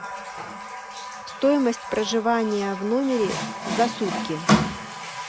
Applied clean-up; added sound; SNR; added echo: none; Water tap, faucet; 3 dB; none.